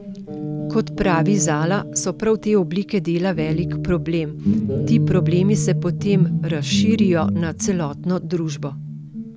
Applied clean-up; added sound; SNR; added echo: none; Guitar; 2 dB; none.